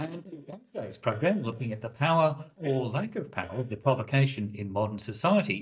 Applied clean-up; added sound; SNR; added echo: neural mask model DeepFilterNet 3.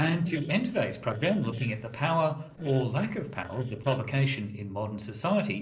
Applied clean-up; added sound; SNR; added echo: neural separator model SepFormer DNS4.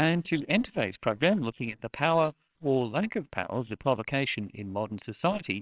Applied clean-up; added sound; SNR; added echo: neural separator model SepFormer WHAMR!.